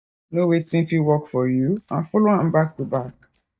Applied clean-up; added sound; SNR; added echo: neural mask model DeepFilterNet 3.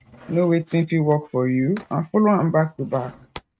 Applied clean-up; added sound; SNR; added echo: neural mask model RNNoise.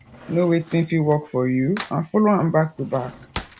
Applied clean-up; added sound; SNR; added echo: none; Cutlery, silverware / Drawer open or close; 19 dB; none.